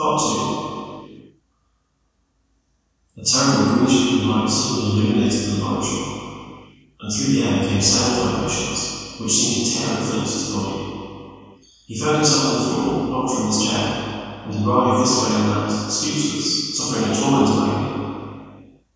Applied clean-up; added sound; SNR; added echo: none; none; none; reverberation time 2.1 s.